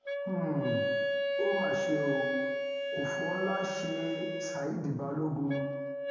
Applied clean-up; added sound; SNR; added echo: none; Wind instrument, woodwind instrument; -1 dB; reverberation time 0.9 s.